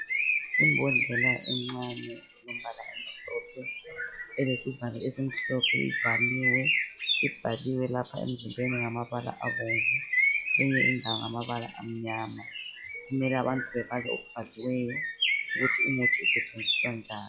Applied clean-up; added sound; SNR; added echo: classical method log-MMSE.